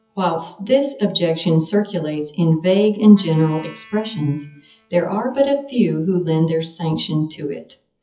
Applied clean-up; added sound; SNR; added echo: classical method WPE with log-MMSE.